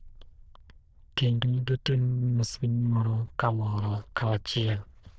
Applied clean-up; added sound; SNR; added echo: neural diffusion model UNIVERSE++.